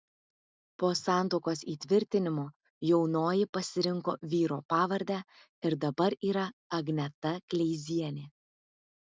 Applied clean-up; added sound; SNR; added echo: none; none; none; none.